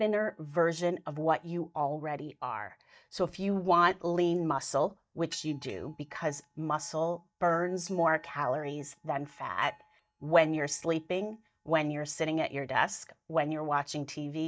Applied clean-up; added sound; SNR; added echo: neural mask model DeepFilterNet 3.